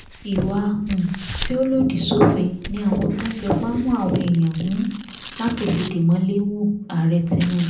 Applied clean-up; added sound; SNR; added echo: none; Tearing; 13 dB; reverberation time 0.6 s.